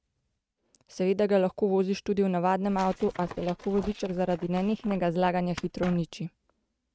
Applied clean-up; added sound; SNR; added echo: neural mask model RNNoise.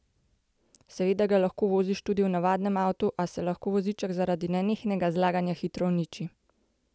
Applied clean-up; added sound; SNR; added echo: none; none; none; none.